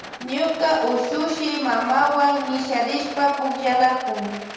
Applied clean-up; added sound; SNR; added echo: none; Rattle; 15 dB; reverberation time 1.1 s.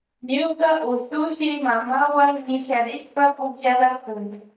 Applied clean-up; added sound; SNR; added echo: neural mask model DeepFilterNet 3.